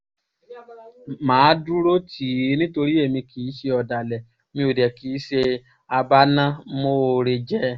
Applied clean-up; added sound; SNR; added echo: none; none; none; none.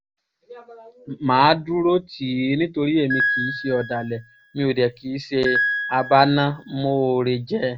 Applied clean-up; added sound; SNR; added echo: none; Piano; 6 dB; none.